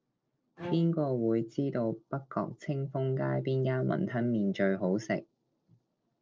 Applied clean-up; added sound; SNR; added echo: neural separator model SepFormer DNS4.